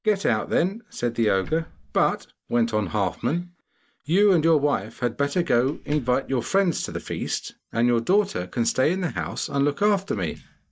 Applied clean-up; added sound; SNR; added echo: neural mask model DeepFilterNet 3.